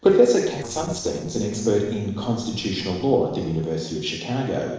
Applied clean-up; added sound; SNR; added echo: neural separator model SepFormer DNS4.